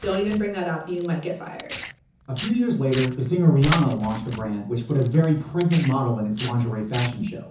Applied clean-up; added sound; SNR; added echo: none; Tearing; 11 dB; reverberation time 0.6 s.